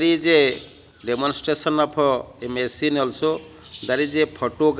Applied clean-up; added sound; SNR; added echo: none; none; none; none.